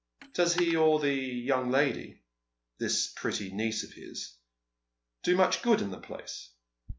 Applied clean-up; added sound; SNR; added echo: none; Coin (dropping); 14 dB; none.